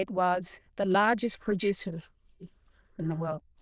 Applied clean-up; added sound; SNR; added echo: neural diffusion model UNIVERSE++.